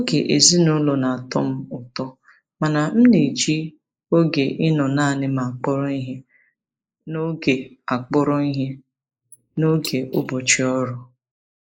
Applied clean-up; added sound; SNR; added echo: neural mask model Resemble Enhance denoiser.